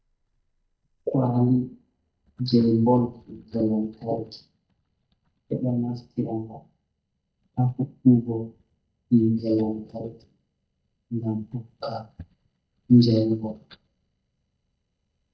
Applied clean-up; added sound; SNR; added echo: neural mask model DeepFilterNet 3.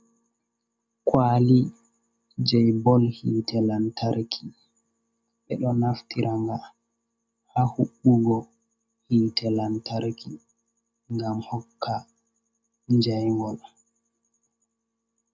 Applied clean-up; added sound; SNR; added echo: none; none; none; none.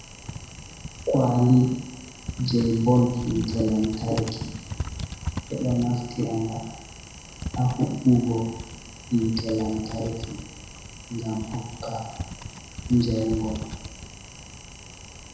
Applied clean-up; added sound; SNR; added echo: none; Typing; 11 dB; reverberation time 1.0 s.